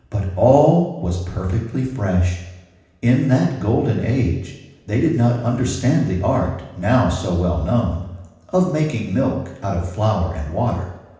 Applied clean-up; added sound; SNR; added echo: none; none; none; reverberation time 0.9 s.